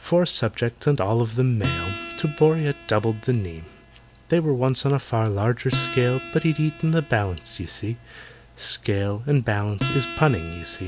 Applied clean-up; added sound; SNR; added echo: none; Acoustic guitar; 11 dB; none.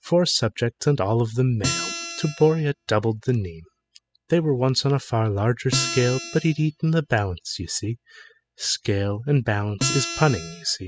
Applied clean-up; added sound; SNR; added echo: classical method spectral subtraction.